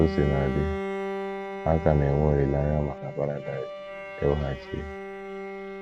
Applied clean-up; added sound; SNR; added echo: none; Bowed string instrument; 7 dB; none.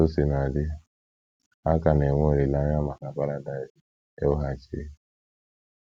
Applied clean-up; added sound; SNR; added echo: none; none; none; none.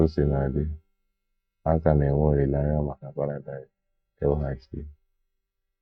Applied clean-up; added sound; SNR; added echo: neural mask model DeepFilterNet 3.